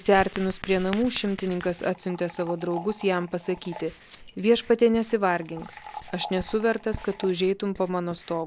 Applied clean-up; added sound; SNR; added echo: none; Liquid + Writing; 16 dB; none.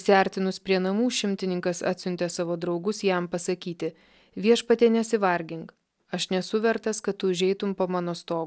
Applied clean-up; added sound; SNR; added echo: none; none; none; none.